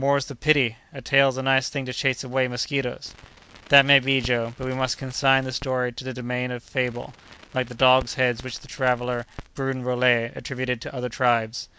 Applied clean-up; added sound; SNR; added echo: none; Crackle; 19 dB; none.